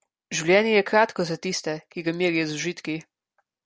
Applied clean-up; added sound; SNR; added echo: none; none; none; none.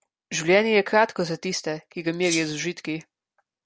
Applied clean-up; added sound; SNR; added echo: none; Rattle (instrument); 7 dB; none.